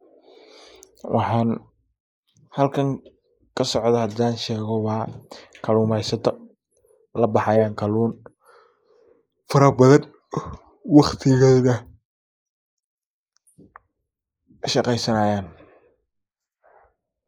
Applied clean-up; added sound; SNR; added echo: neural mask model Resemble Enhance denoiser.